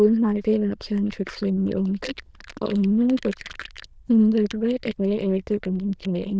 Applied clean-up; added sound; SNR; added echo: neural diffusion model UNIVERSE++.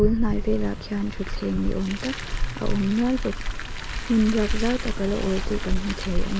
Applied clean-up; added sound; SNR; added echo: none; Car; 0 dB; none.